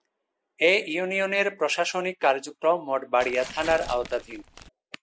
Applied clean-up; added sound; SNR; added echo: none; Tearing; 14 dB; none.